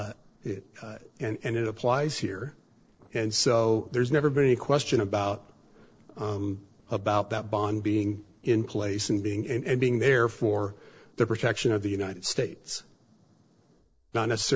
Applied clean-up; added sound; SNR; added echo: neural separator model SepFormer DNS4.